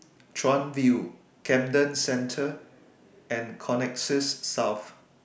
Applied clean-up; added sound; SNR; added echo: none; none; none; none.